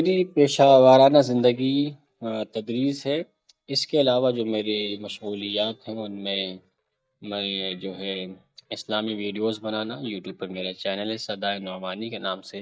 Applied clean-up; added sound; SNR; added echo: neural mask model DeepFilterNet 3.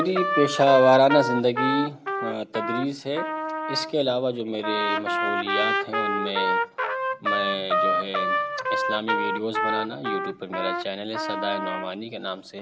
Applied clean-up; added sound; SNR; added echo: none; Trumpet; 1 dB; none.